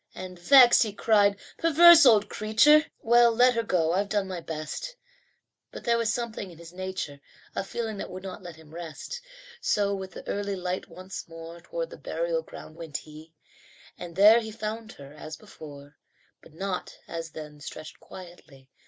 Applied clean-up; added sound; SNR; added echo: none; none; none; none.